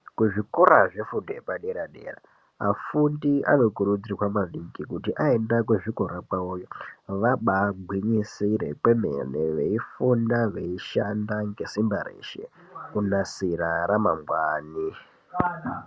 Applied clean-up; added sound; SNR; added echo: none; none; none; none.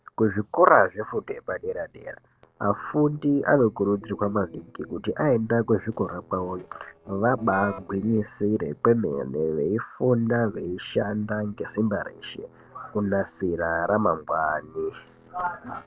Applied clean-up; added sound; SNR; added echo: neural separator model SepFormer DNS4.